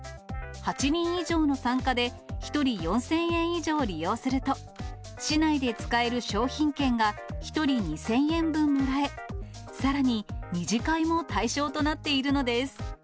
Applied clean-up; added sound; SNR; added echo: none; none; none; none.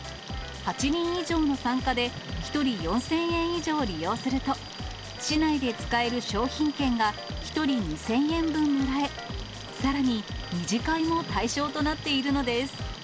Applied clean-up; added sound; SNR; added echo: none; Tick + Alarm; 13 dB; none.